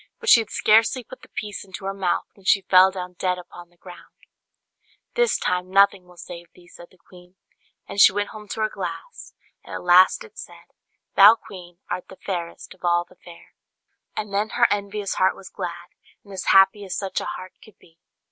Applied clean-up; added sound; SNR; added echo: none; none; none; none.